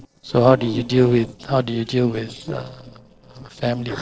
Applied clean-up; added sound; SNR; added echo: neural separator model SepFormer DNS4.